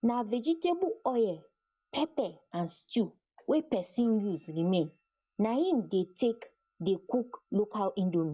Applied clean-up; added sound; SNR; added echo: neural mask model DeepFilterNet 3.